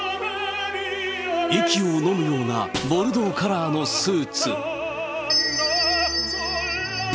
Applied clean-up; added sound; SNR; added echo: none; Shatter; 19 dB; none.